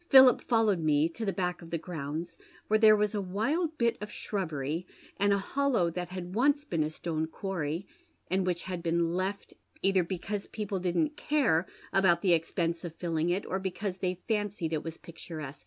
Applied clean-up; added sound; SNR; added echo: none; none; none; none.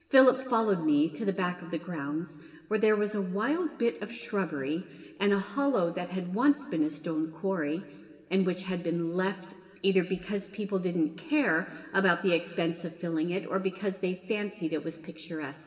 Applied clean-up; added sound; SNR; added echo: none; none; none; reverberation time 1.8 s.